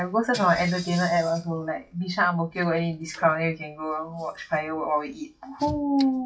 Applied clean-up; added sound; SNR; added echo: classical method WPE with log-MMSE.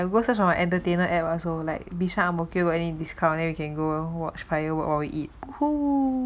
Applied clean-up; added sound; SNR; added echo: none; none; none; none.